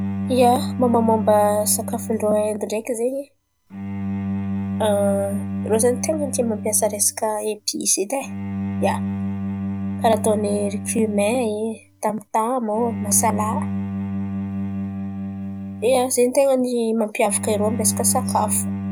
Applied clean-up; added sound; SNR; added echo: none; Bowed string instrument; 5 dB; none.